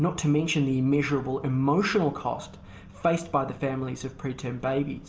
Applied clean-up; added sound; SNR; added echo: none; none; none; none.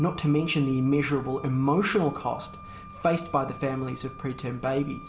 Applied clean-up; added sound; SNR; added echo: none; Wind instrument, woodwind instrument; 19 dB; none.